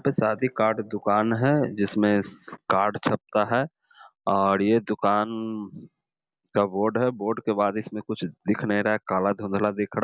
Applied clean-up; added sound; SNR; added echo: none; none; none; none.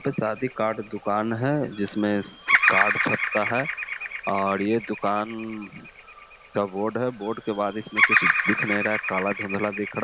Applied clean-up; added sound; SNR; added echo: none; Bird vocalization, bird call, bird song; 1 dB; none.